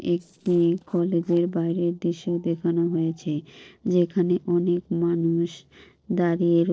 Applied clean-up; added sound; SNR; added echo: neural separator model SepFormer DNS4.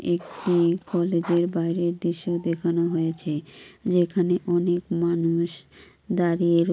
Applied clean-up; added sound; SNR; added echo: none; Writing; 18 dB; none.